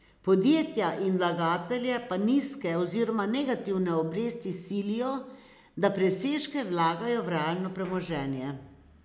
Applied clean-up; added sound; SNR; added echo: none; none; none; none.